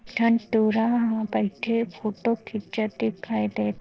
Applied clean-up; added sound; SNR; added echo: neural separator model SepFormer DNS4.